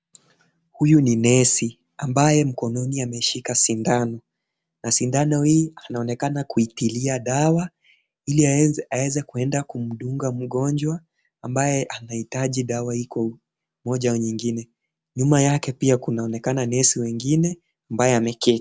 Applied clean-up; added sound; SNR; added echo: none; none; none; none.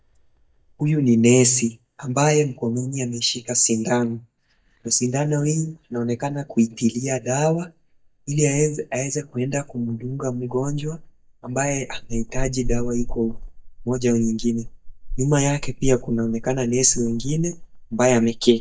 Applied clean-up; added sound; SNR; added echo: neural mask model DeepFilterNet 3.